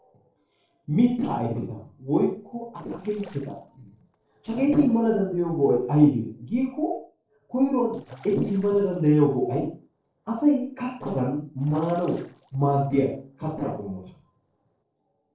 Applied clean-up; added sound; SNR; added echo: neural separator model SepFormer DNS4.